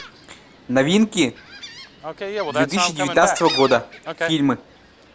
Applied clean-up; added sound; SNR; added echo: none; Gull, seagull; 7 dB; none.